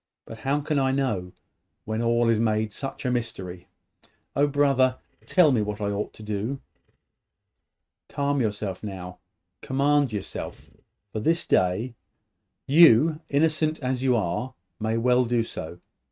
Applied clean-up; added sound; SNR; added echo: neural mask model RNNoise.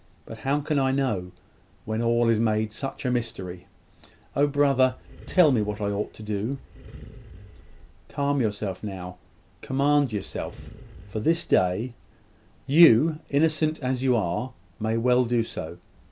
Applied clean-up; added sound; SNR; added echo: none; Animal; 18 dB; none.